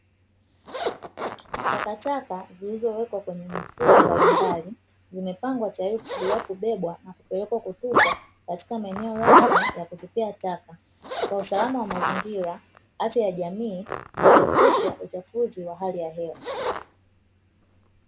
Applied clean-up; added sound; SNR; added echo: none; Zipper (clothing); -5 dB; none.